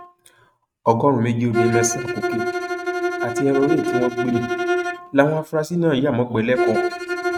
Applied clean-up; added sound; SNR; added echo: neural mask model RNNoise.